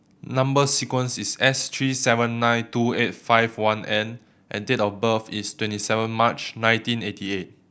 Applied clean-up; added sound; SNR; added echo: none; none; none; none.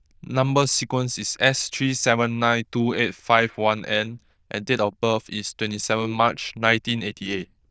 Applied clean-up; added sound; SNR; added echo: neural diffusion model UNIVERSE++.